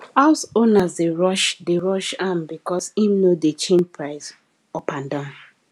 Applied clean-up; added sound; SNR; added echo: none; none; none; none.